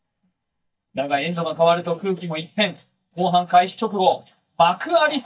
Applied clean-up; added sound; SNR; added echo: neural mask model DeepFilterNet 3.